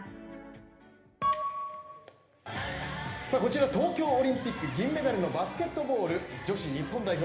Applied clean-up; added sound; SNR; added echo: none; none; none; reverberation time 1.1 s.